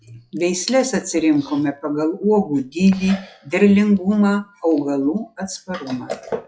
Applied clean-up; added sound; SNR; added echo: classical method log-MMSE.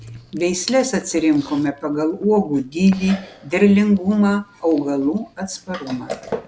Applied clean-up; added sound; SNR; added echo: none; Chewing, mastication; 18 dB; none.